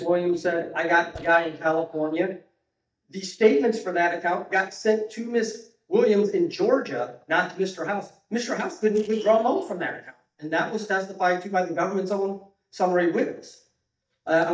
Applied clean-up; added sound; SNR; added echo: neural mask model DeepFilterNet 3.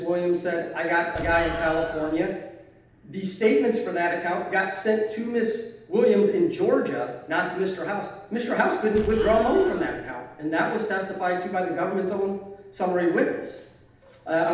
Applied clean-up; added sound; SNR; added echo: none; Explosion; 11 dB; reverberation time 0.8 s.